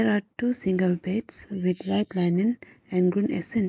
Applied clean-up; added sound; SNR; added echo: neural mask model Resemble Enhance denoiser.